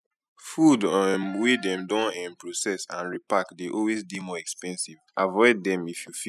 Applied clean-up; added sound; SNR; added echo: classical method spectral subtraction.